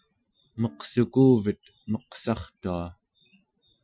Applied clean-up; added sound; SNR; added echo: classical method Wiener filter.